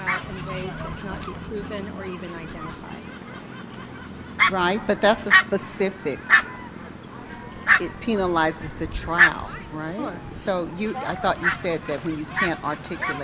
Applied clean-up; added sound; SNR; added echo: none; Fowl; -2 dB; none.